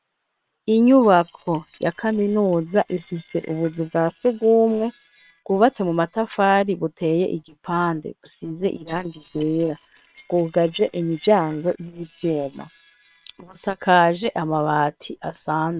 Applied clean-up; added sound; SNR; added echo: neural separator model SepFormer WHAM!.